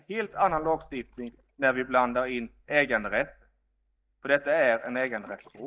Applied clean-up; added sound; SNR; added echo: neural mask model DeepFilterNet 3.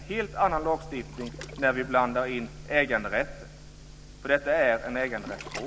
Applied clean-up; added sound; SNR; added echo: none; Waves, surf; 17 dB; none.